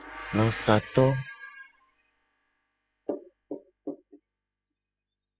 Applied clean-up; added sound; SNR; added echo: classical method spectral subtraction.